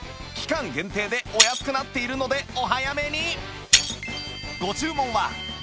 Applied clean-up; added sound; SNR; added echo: none; Shatter; 0 dB; none.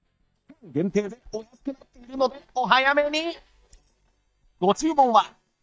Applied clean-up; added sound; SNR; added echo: neural mask model DeepFilterNet 3.